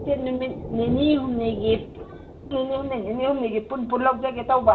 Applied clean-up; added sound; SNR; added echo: none; Thunder; 12 dB; reverberation time 0.4 s.